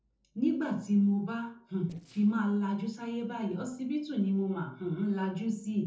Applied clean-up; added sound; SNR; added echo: neural separator model SepFormer DNS4.